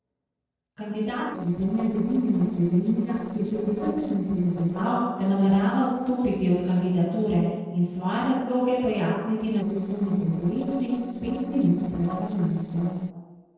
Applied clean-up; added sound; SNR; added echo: neural separator model SepFormer DNS4.